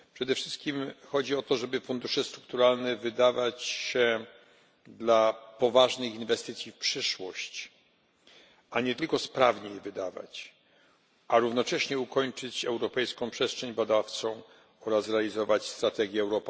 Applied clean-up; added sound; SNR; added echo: none; none; none; none.